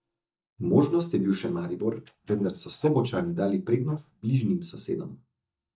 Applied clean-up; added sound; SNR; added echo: neural mask model DeepFilterNet 3.